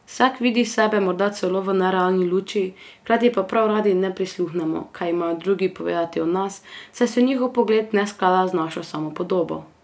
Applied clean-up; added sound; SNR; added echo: none; none; none; none.